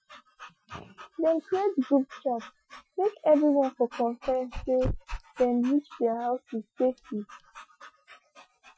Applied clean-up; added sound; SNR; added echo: classical method Wiener filter.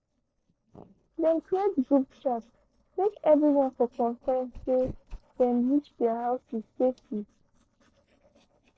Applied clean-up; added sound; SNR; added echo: neural separator model SepFormer DNS4.